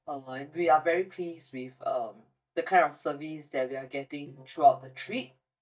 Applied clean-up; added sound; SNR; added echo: neural mask model DeepFilterNet 3.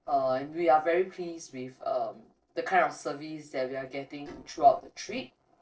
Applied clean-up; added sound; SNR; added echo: neural separator model SepFormer DNS4.